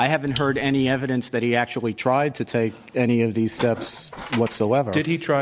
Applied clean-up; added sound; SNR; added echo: none; Raindrop + Tools; 13 dB; none.